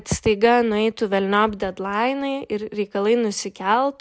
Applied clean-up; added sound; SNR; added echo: none; none; none; none.